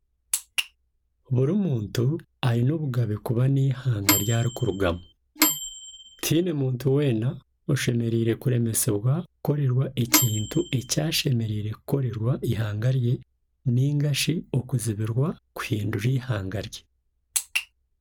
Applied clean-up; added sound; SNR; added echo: none; Microwave oven / Bell; 3 dB; none.